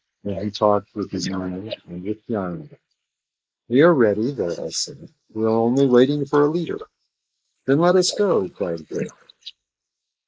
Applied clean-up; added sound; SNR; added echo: neural mask model Resemble Enhance denoiser.